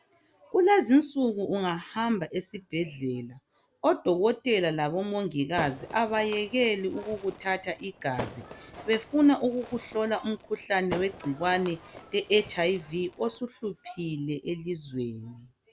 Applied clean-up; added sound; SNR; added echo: none; Fireworks; 15 dB; none.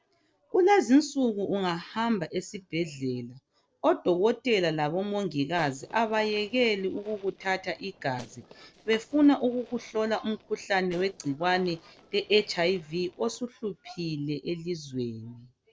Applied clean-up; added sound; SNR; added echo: neural separator model SepFormer DNS4.